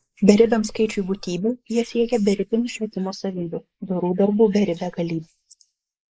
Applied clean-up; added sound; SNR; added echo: neural mask model Resemble Enhance denoiser.